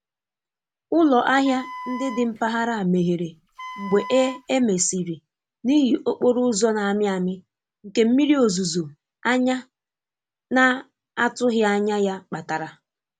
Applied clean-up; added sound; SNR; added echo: none; Wind instrument, woodwind instrument; 14 dB; none.